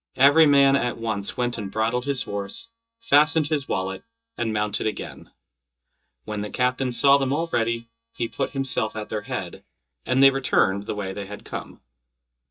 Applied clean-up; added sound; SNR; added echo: neural mask model DeepFilterNet 3.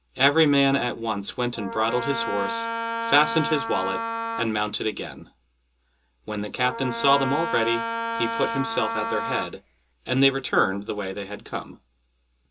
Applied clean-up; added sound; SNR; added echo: none; Wind instrument, woodwind instrument; 4 dB; reverberation time 0.2 s.